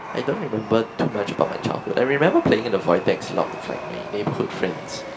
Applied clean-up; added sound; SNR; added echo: none; Chatter / Subway, metro, underground; 11 dB; reverberation time 2.4 s.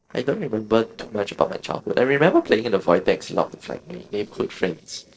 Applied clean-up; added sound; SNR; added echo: neural separator model SepFormer DNS4.